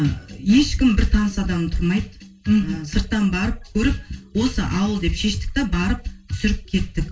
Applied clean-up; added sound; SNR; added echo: none; none; none; reverberation time 0.2 s.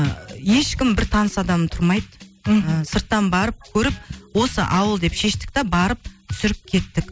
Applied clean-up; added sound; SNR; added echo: none; none; none; none.